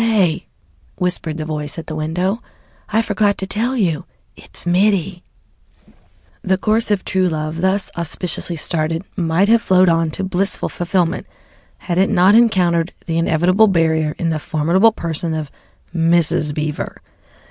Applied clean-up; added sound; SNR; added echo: none; none; none; none.